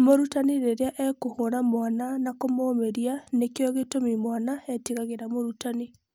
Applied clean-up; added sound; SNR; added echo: none; none; none; none.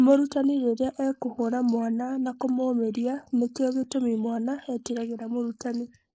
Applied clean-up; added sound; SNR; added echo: neural mask model Resemble Enhance denoiser.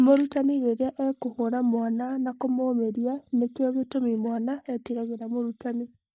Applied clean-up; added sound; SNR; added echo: neural mask model DeepFilterNet 3.